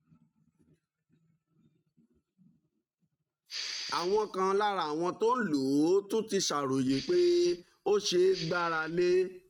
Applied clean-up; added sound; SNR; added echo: neural mask model RNNoise.